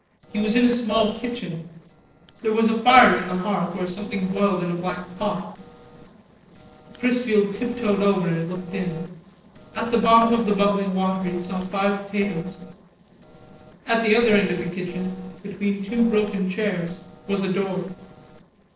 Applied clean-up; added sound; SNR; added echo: neural separator model SepFormer DNS4.